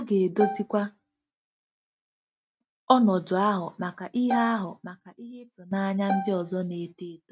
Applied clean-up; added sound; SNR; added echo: neural mask model RNNoise.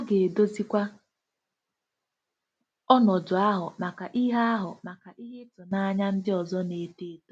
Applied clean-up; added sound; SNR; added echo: none; none; none; none.